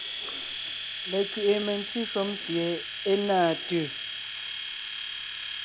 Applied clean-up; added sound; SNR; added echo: none; Domestic sounds, home sounds; 5 dB; none.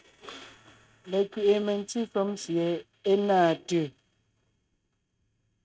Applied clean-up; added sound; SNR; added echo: neural mask model RNNoise.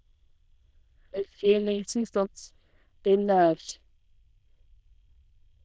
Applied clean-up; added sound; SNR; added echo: neural diffusion model UNIVERSE++.